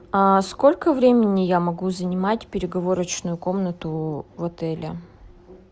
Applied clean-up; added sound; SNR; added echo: none; none; none; none.